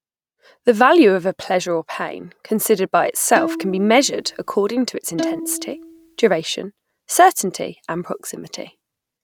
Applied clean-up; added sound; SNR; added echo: neural mask model RNNoise.